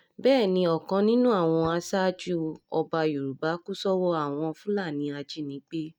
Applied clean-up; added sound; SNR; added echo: neural mask model DeepFilterNet 3.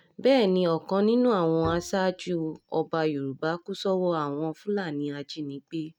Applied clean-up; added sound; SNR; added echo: neural mask model RNNoise.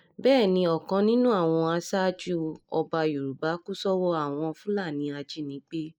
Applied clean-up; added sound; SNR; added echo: neural mask model Resemble Enhance denoiser.